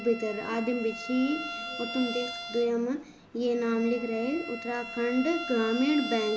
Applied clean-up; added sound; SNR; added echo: none; Bowed string instrument; 10 dB; none.